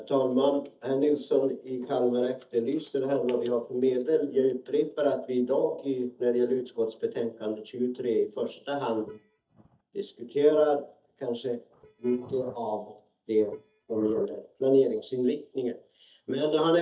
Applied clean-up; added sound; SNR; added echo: neural mask model DeepFilterNet 3.